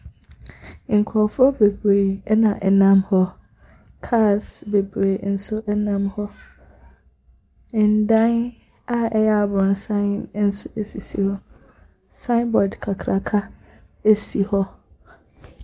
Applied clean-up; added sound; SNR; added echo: none; none; none; none.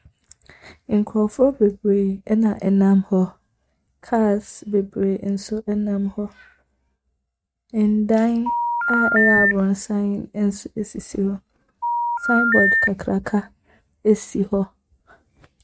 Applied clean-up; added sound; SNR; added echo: neural mask model RNNoise.